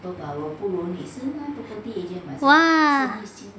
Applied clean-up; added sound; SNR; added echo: none; none; none; none.